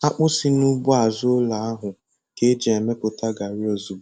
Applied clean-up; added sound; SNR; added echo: none; none; none; none.